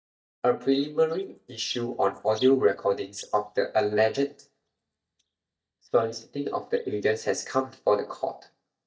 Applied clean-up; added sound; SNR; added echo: neural mask model DeepFilterNet 3.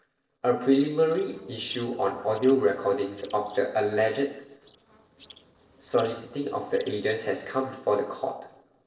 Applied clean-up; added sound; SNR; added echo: neural separator model SepFormer DNS4.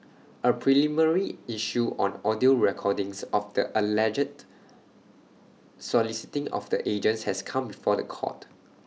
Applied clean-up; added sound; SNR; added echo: none; none; none; none.